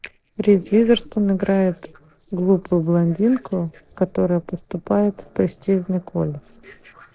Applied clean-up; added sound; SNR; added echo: neural separator model SepFormer DNS4.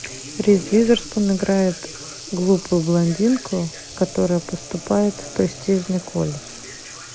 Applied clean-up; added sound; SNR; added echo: none; Sink (filling or washing) / Water tap, faucet; 16 dB; none.